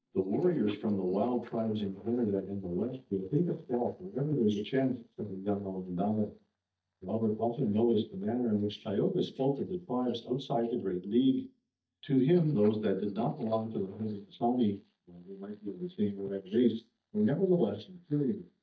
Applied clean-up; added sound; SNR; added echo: neural mask model DeepFilterNet 3.